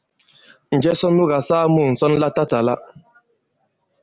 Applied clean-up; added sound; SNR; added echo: none; none; none; none.